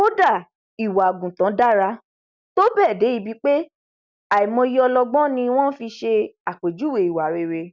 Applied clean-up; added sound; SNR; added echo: none; none; none; none.